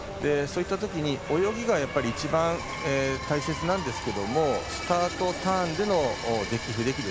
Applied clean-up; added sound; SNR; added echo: none; Stream / Trickle, dribble; 15 dB; none.